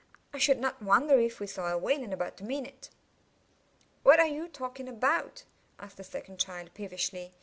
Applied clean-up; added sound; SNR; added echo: none; none; none; none.